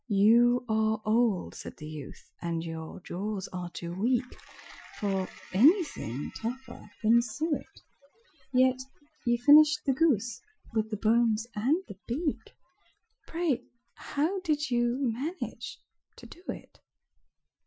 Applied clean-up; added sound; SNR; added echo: classical method Wiener filter.